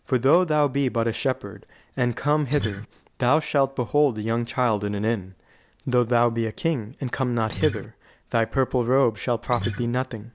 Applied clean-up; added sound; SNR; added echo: none; Acoustic guitar; 6 dB; none.